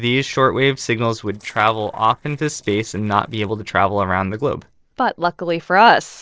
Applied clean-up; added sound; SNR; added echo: neural separator model SepFormer DNS4.